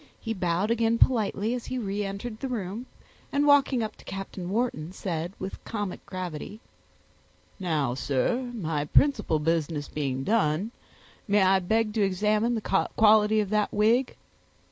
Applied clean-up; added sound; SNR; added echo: none; none; none; none.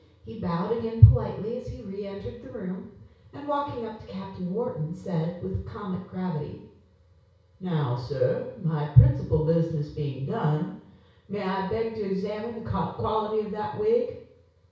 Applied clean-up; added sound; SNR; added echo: none; none; none; reverberation time 0.6 s.